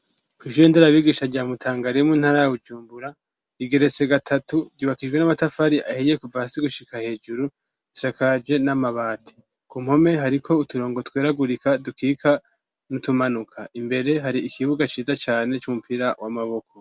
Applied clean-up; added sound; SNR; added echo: none; none; none; none.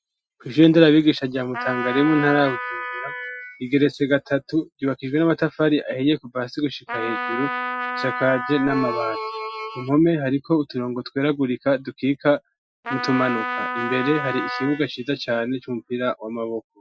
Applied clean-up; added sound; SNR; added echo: classical method Wiener filter.